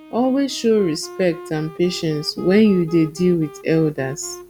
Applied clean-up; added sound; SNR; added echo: none; Wind instrument, woodwind instrument; 18 dB; none.